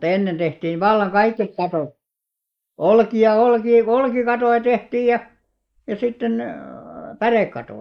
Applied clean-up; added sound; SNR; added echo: neural mask model Resemble Enhance denoiser.